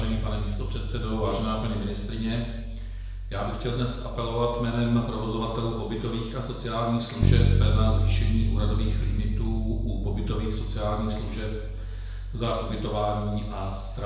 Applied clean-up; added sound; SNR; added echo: none; Bass guitar; -2 dB; reverberation time 1.0 s.